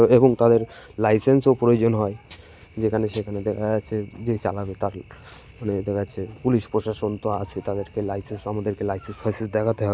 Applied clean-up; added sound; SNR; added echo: none; none; none; none.